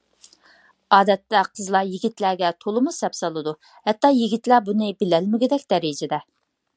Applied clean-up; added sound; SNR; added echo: none; none; none; none.